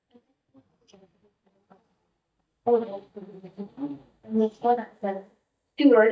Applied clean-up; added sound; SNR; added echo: neural mask model DeepFilterNet 3.